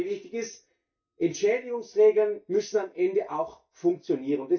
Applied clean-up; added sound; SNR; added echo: neural mask model DeepFilterNet 3.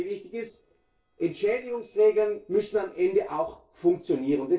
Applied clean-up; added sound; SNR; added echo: neural separator model SepFormer DNS4.